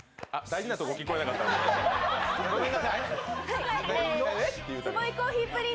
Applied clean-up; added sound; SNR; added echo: none; none; none; none.